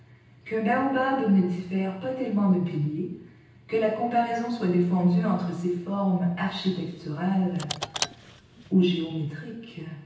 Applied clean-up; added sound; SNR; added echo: none; Car; 13 dB; reverberation time 0.9 s.